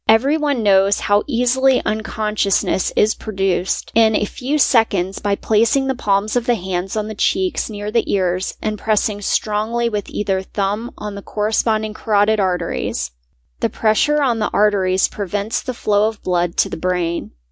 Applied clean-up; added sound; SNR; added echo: none; none; none; none.